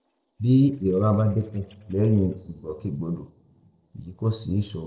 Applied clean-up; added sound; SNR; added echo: neural separator model SepFormer DNS4.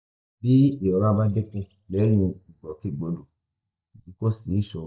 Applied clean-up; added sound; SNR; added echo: neural mask model DeepFilterNet 3.